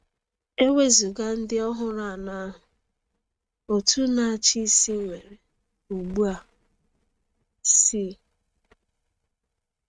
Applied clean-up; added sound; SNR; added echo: neural mask model RNNoise.